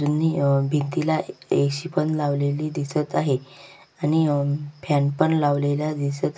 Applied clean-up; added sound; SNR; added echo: none; none; none; none.